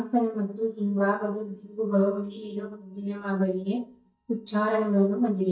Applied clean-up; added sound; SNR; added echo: neural mask model DeepFilterNet 3.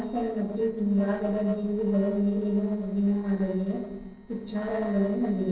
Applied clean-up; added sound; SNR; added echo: neural separator model SepFormer DNS4.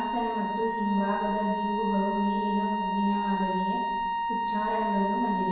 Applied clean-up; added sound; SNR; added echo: none; Wind instrument, woodwind instrument; 0 dB; reverberation time 1.0 s.